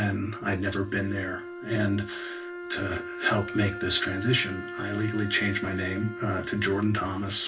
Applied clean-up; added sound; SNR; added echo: none; Wind instrument, woodwind instrument; 10 dB; reverberation time 0.2 s.